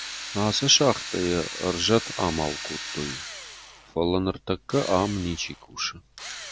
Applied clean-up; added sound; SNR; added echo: none; Drill; 10 dB; none.